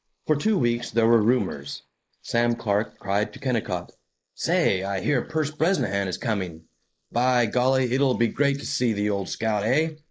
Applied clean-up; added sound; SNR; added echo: neural mask model Resemble Enhance denoiser.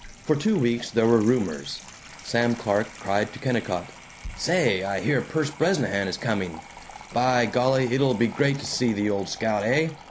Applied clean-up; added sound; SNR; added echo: none; Sink (filling or washing) / Water tap, faucet; 18 dB; none.